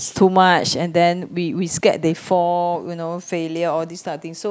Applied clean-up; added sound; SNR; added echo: none; none; none; none.